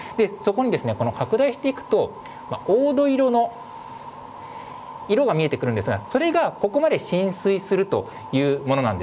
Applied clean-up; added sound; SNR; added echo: none; none; none; none.